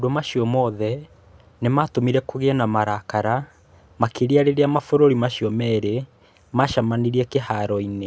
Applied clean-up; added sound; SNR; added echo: none; none; none; none.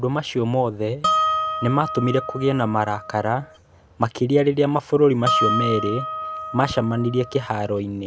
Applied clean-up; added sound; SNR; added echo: none; Harp; 4 dB; none.